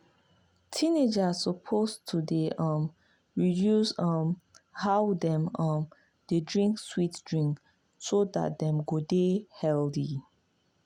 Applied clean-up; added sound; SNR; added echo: none; none; none; none.